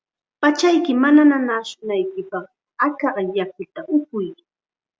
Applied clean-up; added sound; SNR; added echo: none; none; none; none.